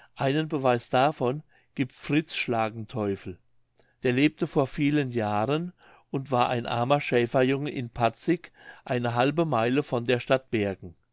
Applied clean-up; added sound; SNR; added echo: none; none; none; none.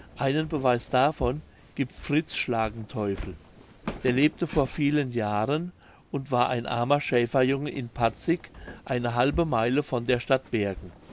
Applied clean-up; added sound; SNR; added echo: none; Walk, footsteps; 16 dB; none.